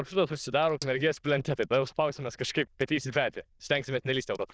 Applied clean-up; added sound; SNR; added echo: neural diffusion model UNIVERSE++.